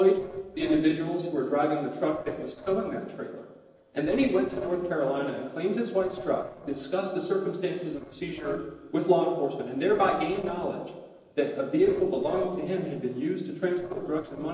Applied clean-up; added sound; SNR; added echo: neural separator model SepFormer DNS4.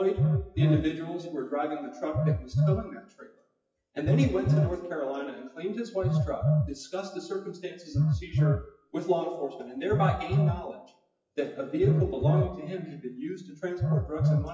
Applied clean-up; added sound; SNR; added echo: classical method WPE with log-MMSE.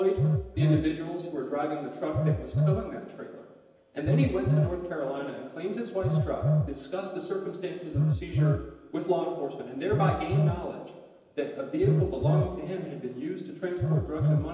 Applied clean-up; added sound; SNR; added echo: none; Telephone; -2 dB; reverberation time 1.0 s.